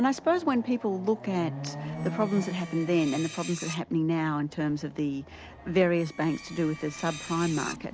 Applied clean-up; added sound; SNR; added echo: none; Screech + Chatter / Car passing by / Motorcycle / Traffic noise, roadway noise / Accelerating, revving, vroom; 12 dB; none.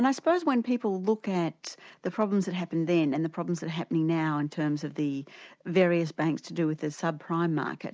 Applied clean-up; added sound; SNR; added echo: none; none; none; none.